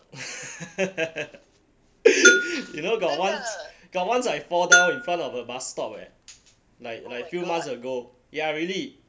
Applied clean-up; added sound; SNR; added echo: none; Bell; -1 dB; none.